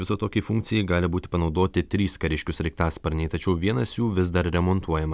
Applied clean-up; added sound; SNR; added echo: none; none; none; none.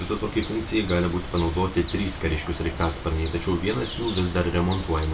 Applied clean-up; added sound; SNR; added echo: none; Bird; 6 dB; reverberation time 0.2 s.